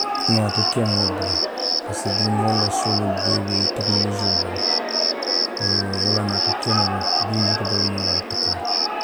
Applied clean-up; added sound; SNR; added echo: none; Cricket; -4 dB; none.